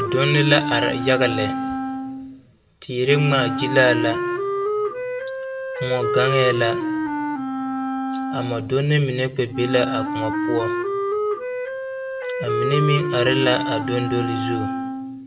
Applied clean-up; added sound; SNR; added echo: none; Wind instrument, woodwind instrument; 2 dB; reverberation time 0.9 s.